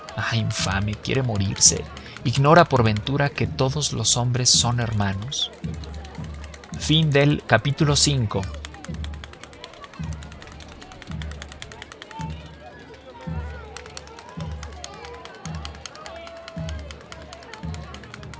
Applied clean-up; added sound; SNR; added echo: none; Crowd; 11 dB; none.